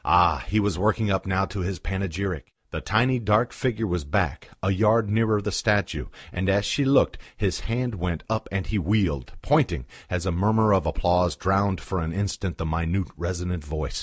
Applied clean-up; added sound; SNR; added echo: none; none; none; none.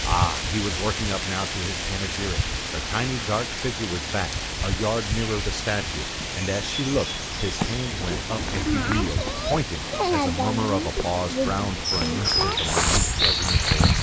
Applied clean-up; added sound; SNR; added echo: none; Bird vocalization, bird call, bird song; -3 dB; none.